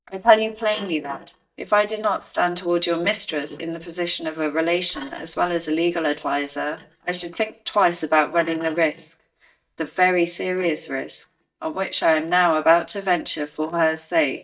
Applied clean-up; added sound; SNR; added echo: neural mask model DeepFilterNet 3.